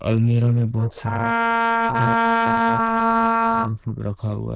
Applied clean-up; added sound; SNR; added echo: neural diffusion model UNIVERSE++.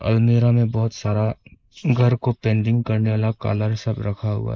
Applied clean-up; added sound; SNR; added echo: neural mask model Resemble Enhance denoiser.